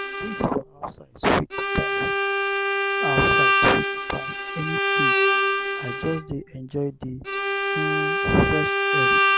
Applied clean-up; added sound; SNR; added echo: none; Bowed string instrument; -5 dB; none.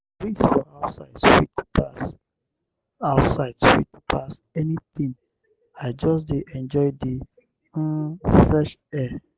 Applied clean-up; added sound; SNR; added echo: none; none; none; none.